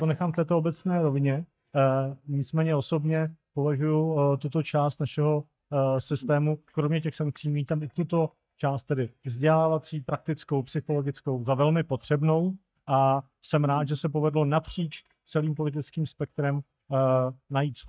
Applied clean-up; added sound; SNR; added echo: neural mask model DeepFilterNet 3.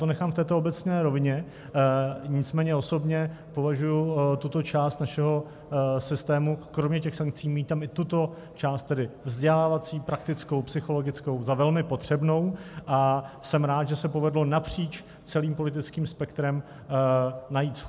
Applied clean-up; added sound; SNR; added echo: none; none; none; none.